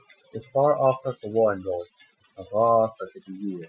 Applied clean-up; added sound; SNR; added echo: classical method Wiener filter.